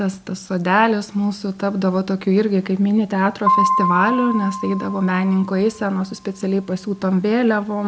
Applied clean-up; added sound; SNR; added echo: none; Piano; 4 dB; none.